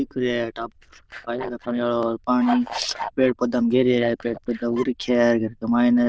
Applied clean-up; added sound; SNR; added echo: neural diffusion model UNIVERSE++.